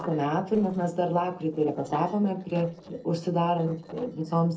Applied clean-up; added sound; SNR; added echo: neural separator model SepFormer DNS4.